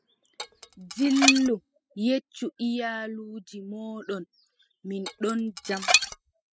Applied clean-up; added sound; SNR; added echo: classical method spectral subtraction.